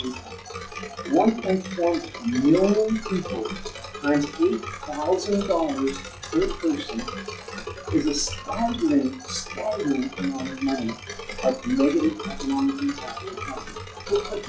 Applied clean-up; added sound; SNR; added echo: classical method log-MMSE.